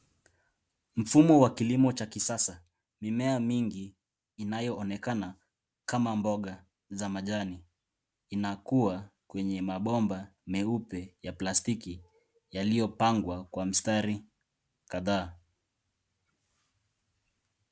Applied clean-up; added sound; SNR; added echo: none; none; none; none.